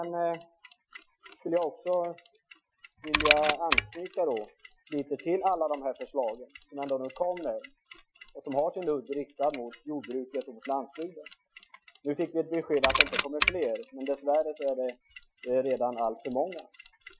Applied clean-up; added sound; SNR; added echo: classical method Wiener filter.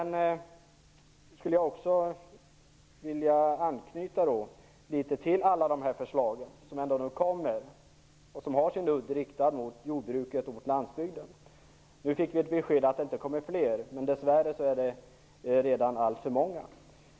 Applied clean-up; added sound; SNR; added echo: none; none; none; none.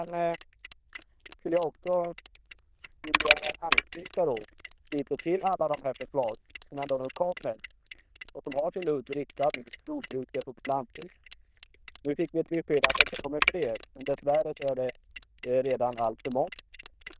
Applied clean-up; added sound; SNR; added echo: neural diffusion model UNIVERSE++.